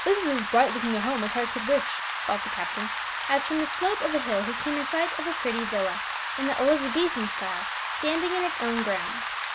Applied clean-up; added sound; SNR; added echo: none; Rain; 2 dB; none.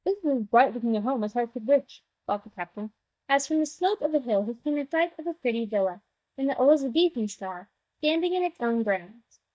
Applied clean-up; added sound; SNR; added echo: neural mask model DeepFilterNet 3.